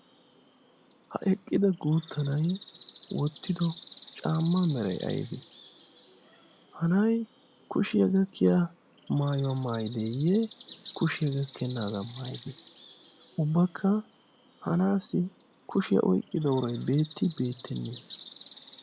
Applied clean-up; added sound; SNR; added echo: none; Bird; 13 dB; none.